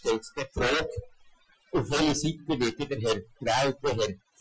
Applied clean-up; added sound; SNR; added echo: classical method Wiener filter.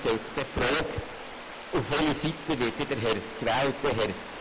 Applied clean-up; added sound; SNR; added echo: none; Stream; 12 dB; none.